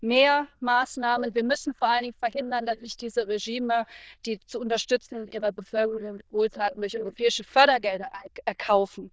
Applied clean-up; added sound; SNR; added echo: neural diffusion model UNIVERSE++.